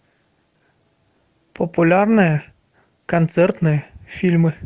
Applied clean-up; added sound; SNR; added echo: none; none; none; none.